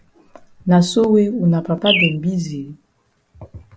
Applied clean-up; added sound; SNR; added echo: none; Bird; 5 dB; none.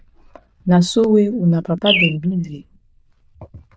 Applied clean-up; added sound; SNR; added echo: neural diffusion model UNIVERSE++.